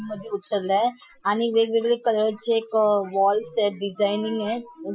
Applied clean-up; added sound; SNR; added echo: classical method Wiener filter.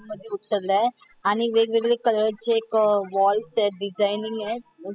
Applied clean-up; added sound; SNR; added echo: classical method spectral subtraction.